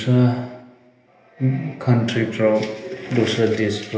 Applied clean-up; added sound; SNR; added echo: none; none; none; reverberation time 0.8 s.